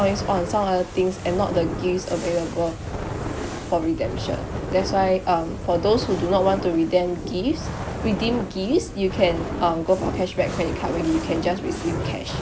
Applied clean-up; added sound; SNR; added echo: none; Fire; 6 dB; none.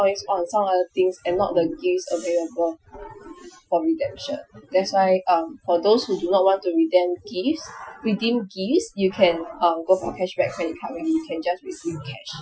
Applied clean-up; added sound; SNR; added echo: classical method Wiener filter.